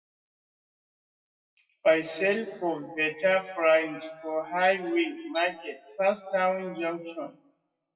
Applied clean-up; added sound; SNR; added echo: classical method WPE with log-MMSE.